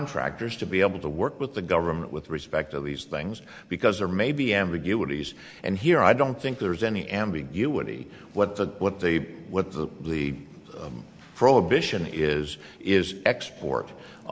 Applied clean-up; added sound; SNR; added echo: none; none; none; none.